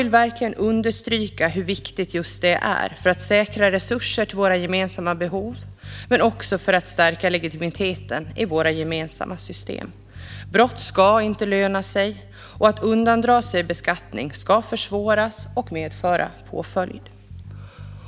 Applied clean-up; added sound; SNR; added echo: none; Bass guitar; 17 dB; none.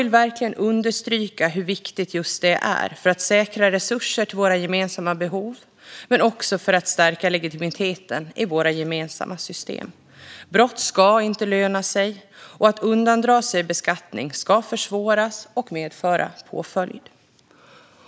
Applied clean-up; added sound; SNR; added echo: none; none; none; none.